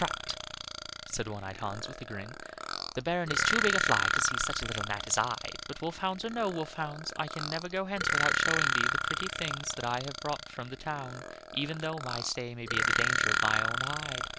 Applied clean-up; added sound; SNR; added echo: none; Burping, eructation; -2 dB; none.